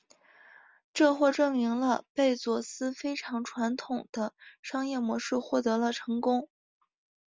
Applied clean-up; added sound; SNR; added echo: none; none; none; none.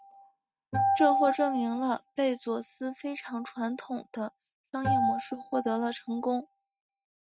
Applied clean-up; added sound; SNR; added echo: neural mask model RNNoise.